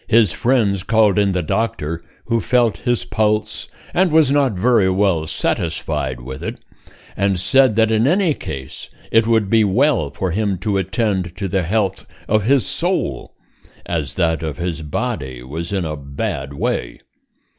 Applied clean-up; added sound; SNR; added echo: none; none; none; none.